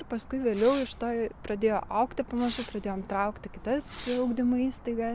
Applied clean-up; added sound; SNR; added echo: none; Fireworks; 19 dB; none.